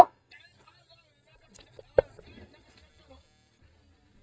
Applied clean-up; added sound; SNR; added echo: neural mask model DeepFilterNet 3.